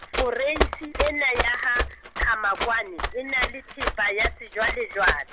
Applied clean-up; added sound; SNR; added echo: none; Run; 3 dB; none.